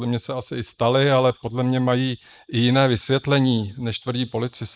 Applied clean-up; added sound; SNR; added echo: neural mask model Resemble Enhance denoiser.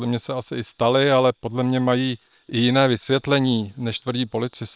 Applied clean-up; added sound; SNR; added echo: neural separator model SepFormer WHAM!.